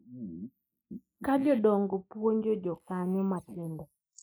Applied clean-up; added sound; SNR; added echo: neural mask model Resemble Enhance denoiser.